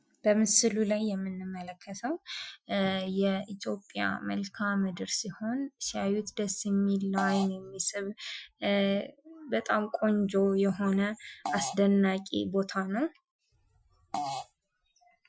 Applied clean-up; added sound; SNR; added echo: classical method Wiener filter.